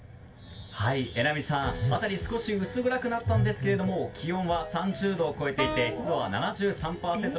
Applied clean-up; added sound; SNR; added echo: none; Wind instrument, woodwind instrument; 7 dB; reverberation time 0.2 s.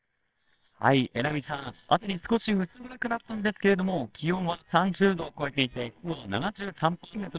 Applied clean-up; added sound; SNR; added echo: neural separator model SepFormer WHAMR!.